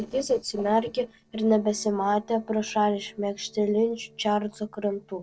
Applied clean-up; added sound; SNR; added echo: neural separator model SepFormer DNS4.